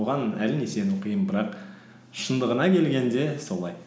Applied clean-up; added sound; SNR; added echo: none; none; none; none.